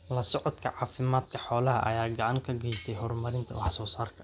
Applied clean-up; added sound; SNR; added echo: none; Cutlery, silverware; 12 dB; none.